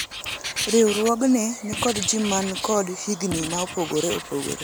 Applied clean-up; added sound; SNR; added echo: none; Writing; 9 dB; none.